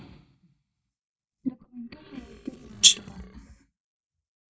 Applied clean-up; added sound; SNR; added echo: neural mask model DeepFilterNet 3.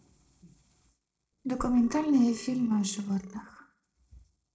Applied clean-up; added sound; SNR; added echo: neural separator model SepFormer DNS4.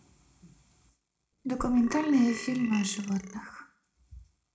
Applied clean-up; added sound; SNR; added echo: none; Burping, eructation; 12 dB; reverberation time 0.4 s.